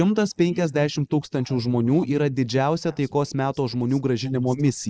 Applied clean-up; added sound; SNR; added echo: neural mask model Resemble Enhance denoiser.